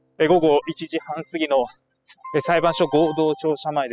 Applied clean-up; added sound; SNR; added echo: classical method spectral subtraction.